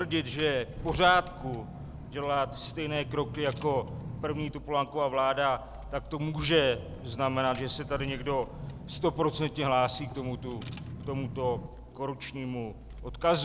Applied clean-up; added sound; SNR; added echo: none; Engine / Car; 11 dB; none.